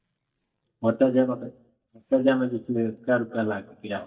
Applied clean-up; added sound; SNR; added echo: neural mask model DeepFilterNet 3.